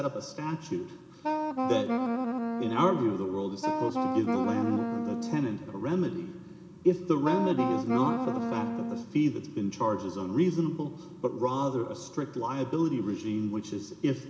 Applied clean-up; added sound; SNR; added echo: none; Wind instrument, woodwind instrument; 0 dB; none.